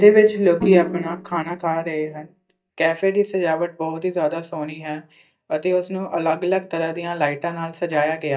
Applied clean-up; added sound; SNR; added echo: neural mask model DeepFilterNet 3.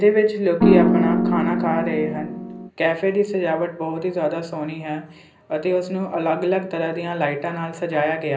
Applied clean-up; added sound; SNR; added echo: none; Piano; -3 dB; reverberation time 0.5 s.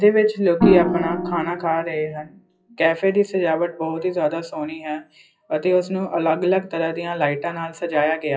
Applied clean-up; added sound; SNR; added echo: classical method WPE with log-MMSE.